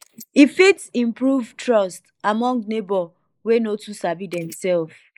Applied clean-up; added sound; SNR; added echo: neural mask model Resemble Enhance denoiser.